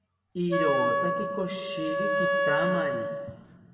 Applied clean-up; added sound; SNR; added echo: none; Wind instrument, woodwind instrument; -5 dB; reverberation time 1.7 s.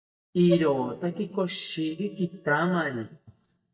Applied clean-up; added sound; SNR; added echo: neural mask model DeepFilterNet 3.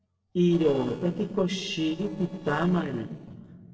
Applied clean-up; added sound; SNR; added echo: neural separator model SepFormer DNS4.